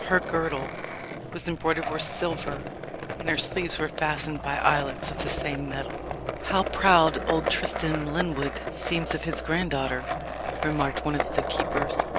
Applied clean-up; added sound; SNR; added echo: none; Skateboard; 4 dB; none.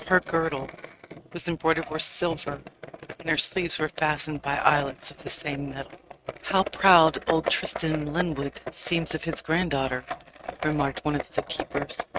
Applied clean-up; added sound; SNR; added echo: neural mask model RNNoise.